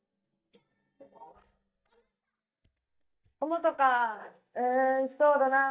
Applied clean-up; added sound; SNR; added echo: neural mask model DeepFilterNet 3.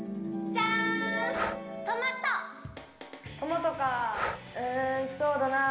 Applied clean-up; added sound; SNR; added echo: none; Breathing; 10 dB; reverberation time 1.1 s.